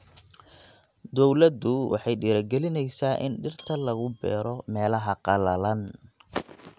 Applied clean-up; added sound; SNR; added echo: none; Bell; 10 dB; none.